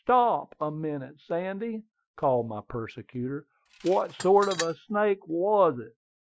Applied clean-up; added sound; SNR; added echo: classical method Wiener filter.